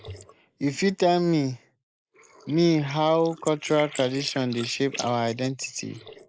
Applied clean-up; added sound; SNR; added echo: neural mask model Resemble Enhance denoiser.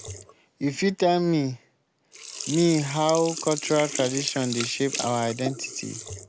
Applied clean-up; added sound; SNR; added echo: none; Sink (filling or washing); 10 dB; none.